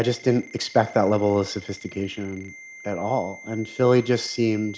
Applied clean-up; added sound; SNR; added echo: none; Ringtone; 20 dB; none.